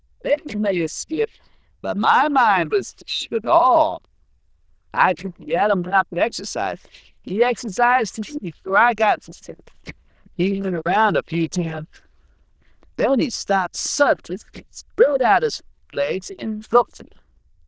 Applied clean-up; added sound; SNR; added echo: neural diffusion model UNIVERSE++.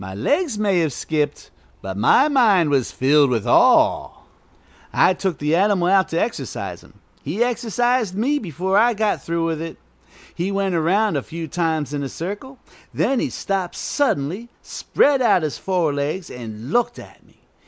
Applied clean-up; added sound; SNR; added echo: none; none; none; none.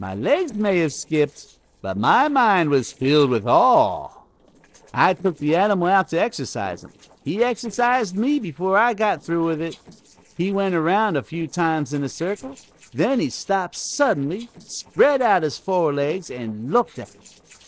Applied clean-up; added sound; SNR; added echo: neural separator model SepFormer DNS4.